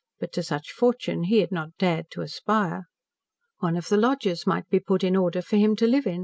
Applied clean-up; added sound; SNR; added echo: none; none; none; none.